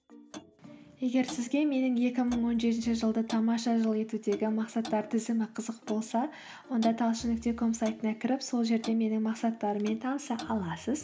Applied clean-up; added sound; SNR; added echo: none; Clock; 19 dB; none.